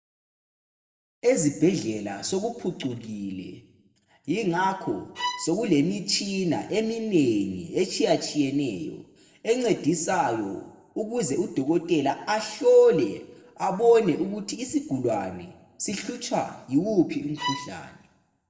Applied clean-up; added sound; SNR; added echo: none; Bowed string instrument; 10 dB; reverberation time 0.8 s.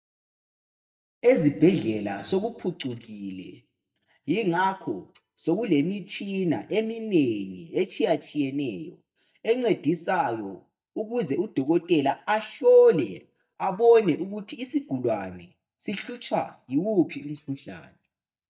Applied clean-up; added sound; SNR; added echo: neural mask model DeepFilterNet 3.